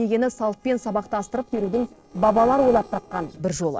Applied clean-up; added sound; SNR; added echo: neural separator model SepFormer DNS4.